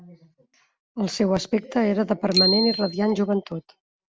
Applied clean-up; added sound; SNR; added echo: none; Bicycle bell; 2 dB; none.